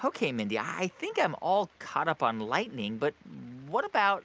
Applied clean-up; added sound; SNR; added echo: none; none; none; none.